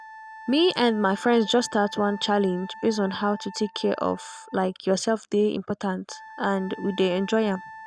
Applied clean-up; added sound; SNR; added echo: none; Wind instrument, woodwind instrument; 18 dB; none.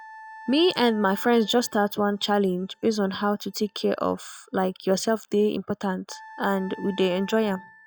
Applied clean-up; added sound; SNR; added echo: classical method log-MMSE.